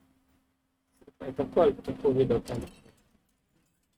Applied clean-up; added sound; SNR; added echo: neural mask model RNNoise.